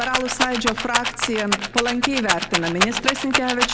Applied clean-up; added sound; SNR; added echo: none; Rattle; -1 dB; none.